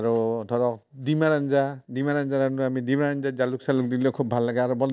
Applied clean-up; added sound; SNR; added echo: none; none; none; none.